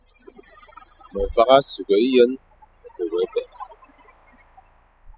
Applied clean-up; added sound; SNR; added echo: classical method spectral subtraction.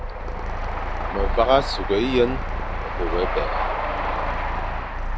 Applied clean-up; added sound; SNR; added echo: none; Train + Purr; -1 dB; none.